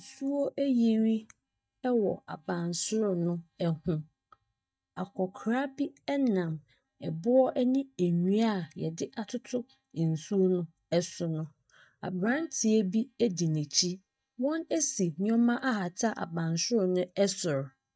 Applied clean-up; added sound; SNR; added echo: neural mask model DeepFilterNet 3.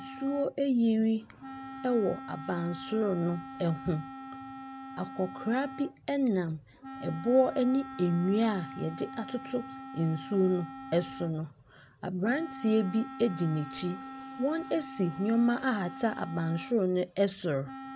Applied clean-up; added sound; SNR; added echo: none; Wind instrument, woodwind instrument; 13 dB; none.